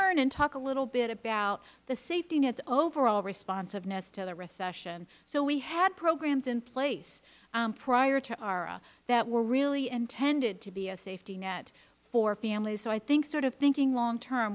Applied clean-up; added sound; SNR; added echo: none; none; none; none.